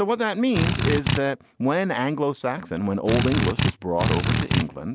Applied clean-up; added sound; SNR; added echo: none; Drill; -2 dB; none.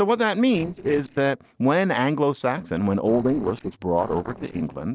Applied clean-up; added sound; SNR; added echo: neural separator model SepFormer DNS4.